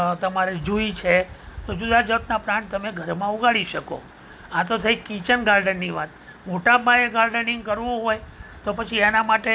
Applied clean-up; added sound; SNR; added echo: none; none; none; none.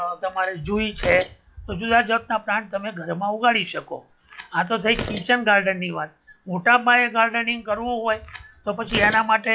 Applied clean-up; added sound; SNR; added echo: classical method log-MMSE.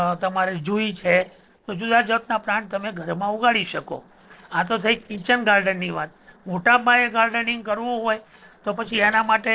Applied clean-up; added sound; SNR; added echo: neural separator model SepFormer DNS4.